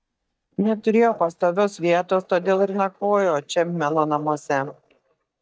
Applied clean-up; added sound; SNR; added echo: neural mask model DeepFilterNet 3.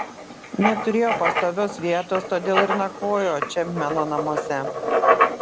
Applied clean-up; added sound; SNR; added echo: none; Writing; 0 dB; none.